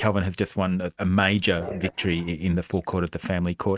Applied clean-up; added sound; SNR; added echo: neural mask model RNNoise.